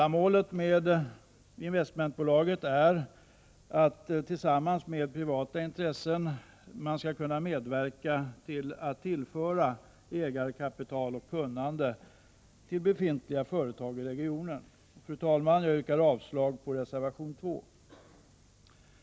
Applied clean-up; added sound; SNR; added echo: none; none; none; none.